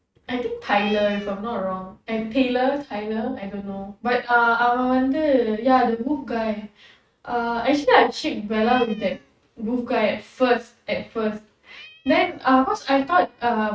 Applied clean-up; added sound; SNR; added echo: neural mask model RNNoise.